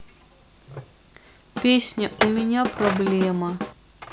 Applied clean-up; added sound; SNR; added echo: none; Drum / Drum kit + Chink, clink; 7 dB; none.